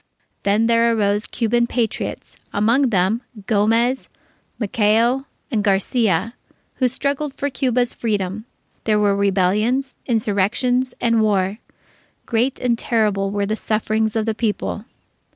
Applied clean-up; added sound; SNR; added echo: none; none; none; none.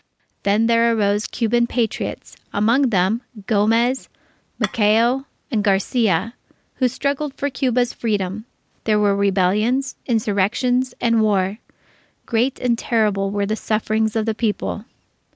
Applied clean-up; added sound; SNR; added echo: none; Dishes, pots, and pans / Chink, clink; 11 dB; none.